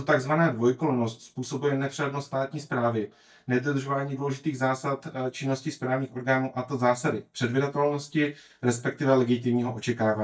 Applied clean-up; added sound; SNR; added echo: neural mask model DeepFilterNet 3.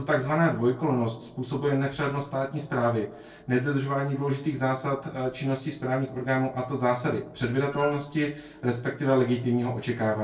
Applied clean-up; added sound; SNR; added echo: neural separator model SepFormer DNS4.